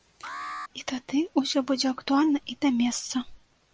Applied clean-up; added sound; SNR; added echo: none; Alarm; 14 dB; none.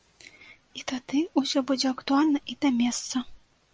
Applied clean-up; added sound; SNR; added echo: none; none; none; none.